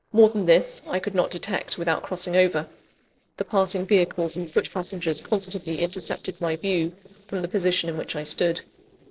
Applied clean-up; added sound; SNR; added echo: neural separator model SepFormer DNS4.